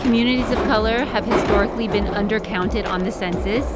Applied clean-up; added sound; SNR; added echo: none; Subway, metro, underground; 4 dB; none.